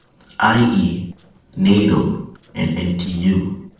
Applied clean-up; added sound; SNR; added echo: neural separator model SepFormer DNS4.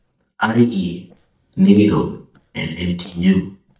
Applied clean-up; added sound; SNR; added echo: neural mask model DeepFilterNet 3.